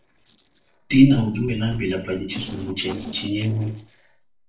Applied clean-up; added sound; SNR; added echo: neural separator model SepFormer DNS4.